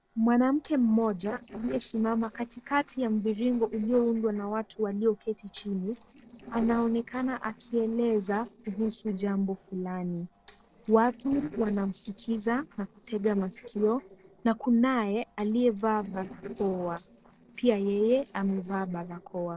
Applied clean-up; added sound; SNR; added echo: neural separator model SepFormer DNS4.